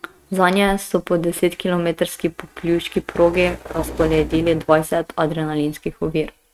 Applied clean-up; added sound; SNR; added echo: neural mask model RNNoise.